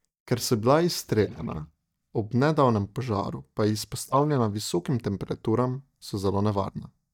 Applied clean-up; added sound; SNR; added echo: neural mask model DeepFilterNet 3.